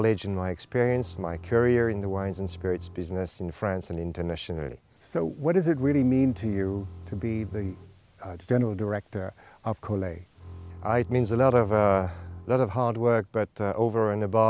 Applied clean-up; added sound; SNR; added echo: none; Bowed string instrument; 16 dB; none.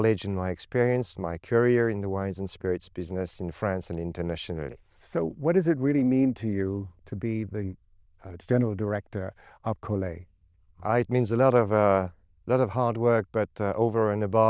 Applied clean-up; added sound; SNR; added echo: neural diffusion model UNIVERSE++.